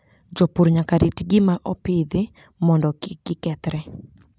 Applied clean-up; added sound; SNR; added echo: none; none; none; none.